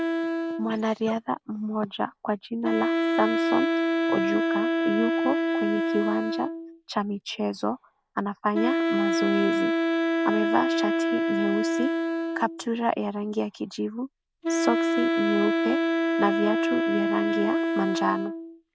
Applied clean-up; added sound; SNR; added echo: none; Wind instrument, woodwind instrument; -3 dB; none.